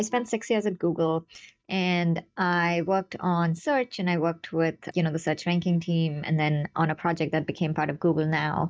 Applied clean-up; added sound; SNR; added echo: neural mask model DeepFilterNet 3.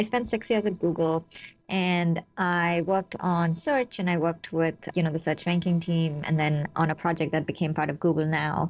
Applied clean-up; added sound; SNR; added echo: neural separator model SepFormer DNS4.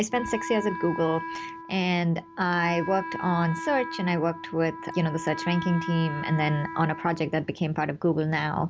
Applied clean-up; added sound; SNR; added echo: none; Wind instrument, woodwind instrument; 10 dB; none.